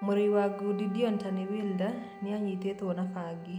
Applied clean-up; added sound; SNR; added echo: none; Wind instrument, woodwind instrument; 18 dB; none.